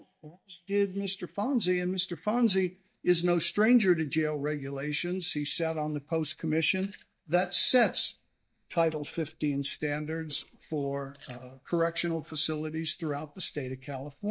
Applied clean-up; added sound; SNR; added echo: neural mask model DeepFilterNet 3.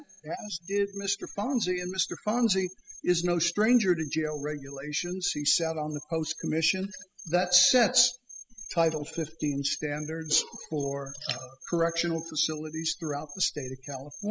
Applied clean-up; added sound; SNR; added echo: classical method spectral subtraction.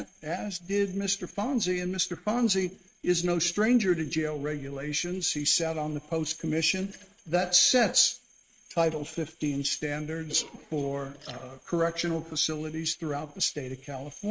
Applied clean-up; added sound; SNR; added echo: neural mask model RNNoise.